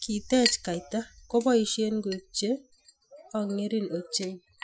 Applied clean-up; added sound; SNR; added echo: classical method Wiener filter.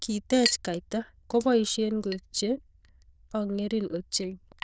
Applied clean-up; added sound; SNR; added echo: neural diffusion model UNIVERSE++.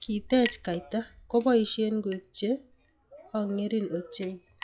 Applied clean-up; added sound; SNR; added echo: classical method log-MMSE.